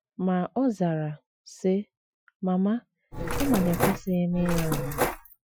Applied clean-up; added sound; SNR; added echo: classical method Wiener filter.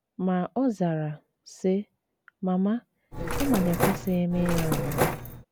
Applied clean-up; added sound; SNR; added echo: none; Mechanisms; 0 dB; none.